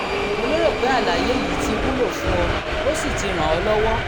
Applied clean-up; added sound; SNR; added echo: none; Subway, metro, underground; -1 dB; none.